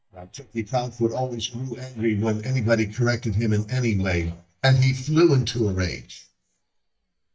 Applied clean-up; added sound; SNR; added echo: neural mask model DeepFilterNet 3.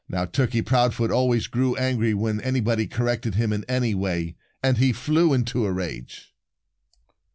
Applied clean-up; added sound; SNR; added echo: none; none; none; none.